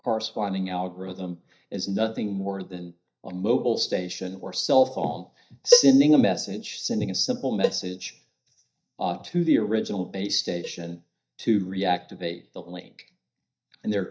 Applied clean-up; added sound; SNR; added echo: neural mask model DeepFilterNet 3.